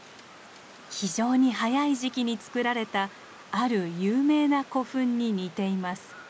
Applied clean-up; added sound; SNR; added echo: none; none; none; none.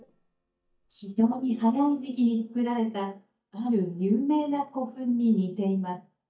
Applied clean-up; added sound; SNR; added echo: neural mask model DeepFilterNet 3.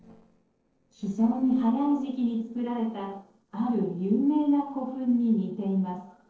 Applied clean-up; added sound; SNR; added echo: neural separator model SepFormer DNS4.